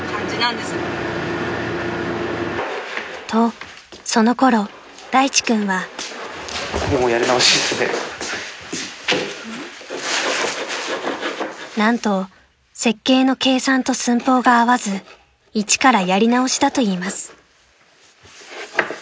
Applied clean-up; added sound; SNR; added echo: none; none; none; none.